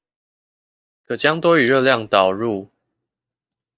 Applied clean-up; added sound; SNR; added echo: neural mask model DeepFilterNet 3.